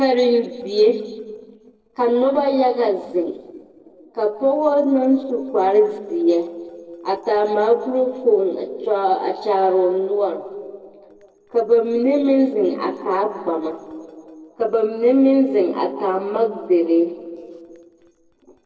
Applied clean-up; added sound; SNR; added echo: neural separator model SepFormer DNS4.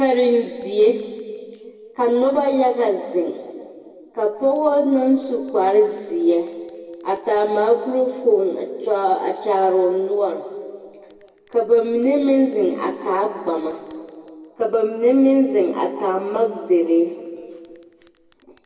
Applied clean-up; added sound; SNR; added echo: none; Bell; 20 dB; reverberation time 2.0 s.